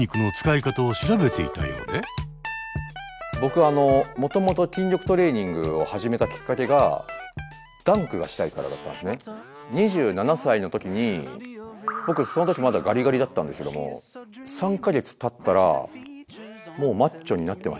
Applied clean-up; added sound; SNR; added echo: none; none; none; none.